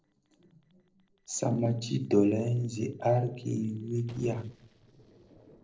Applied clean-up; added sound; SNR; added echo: neural separator model SepFormer DNS4.